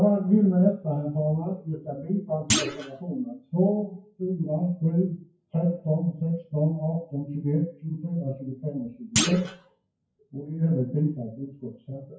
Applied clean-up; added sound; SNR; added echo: classical method WPE with log-MMSE.